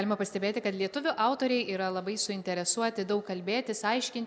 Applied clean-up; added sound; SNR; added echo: none; none; none; none.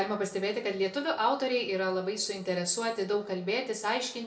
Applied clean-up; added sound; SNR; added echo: none; none; none; reverberation time 0.3 s.